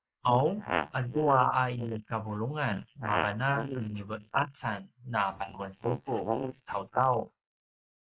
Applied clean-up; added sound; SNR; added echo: neural mask model Resemble Enhance denoiser.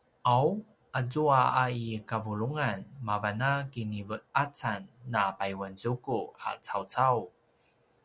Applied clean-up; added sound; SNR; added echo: none; none; none; none.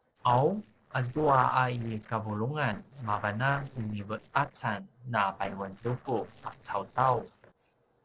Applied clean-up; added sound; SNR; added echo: neural separator model SepFormer DNS4.